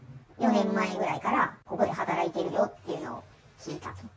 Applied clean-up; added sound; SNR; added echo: none; none; none; none.